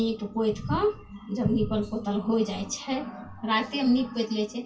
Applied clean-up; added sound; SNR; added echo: none; none; none; reverberation time 0.2 s.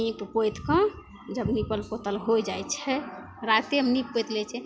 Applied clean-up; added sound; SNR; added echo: none; none; none; none.